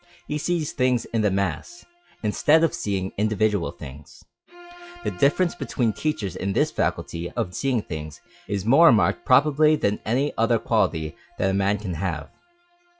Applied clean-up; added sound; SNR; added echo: classical method log-MMSE.